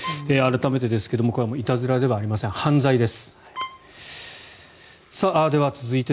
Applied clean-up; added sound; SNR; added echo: none; Bowed string instrument; 16 dB; none.